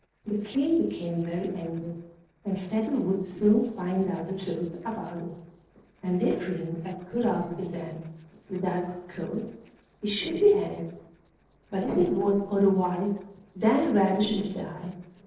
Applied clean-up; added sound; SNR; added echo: neural separator model SepFormer DNS4.